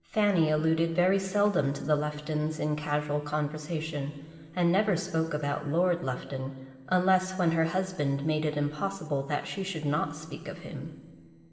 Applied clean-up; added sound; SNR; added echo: neural separator model SepFormer DNS4.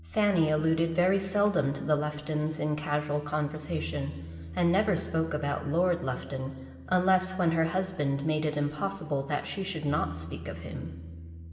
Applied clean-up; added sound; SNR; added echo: none; Bass guitar; 15 dB; reverberation time 1.7 s.